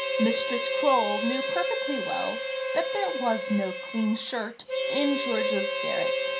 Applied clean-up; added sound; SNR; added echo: none; Harmonica; 0 dB; reverberation time 0.3 s.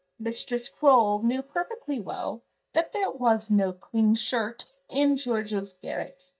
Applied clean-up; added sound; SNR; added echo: neural mask model DeepFilterNet 3.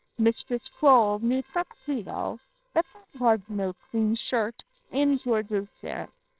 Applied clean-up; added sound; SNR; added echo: neural separator model SepFormer WHAMR!.